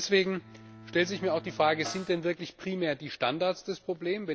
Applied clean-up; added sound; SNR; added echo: none; Snare drum + Bowed string instrument; 18 dB; none.